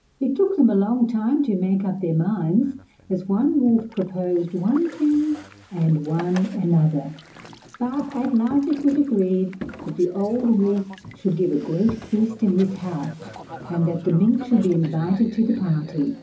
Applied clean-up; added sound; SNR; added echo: none; Boat, Water vehicle; 19 dB; reverberation time 0.4 s.